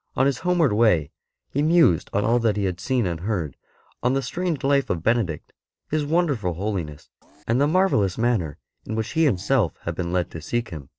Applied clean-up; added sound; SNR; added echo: neural separator model SepFormer DNS4.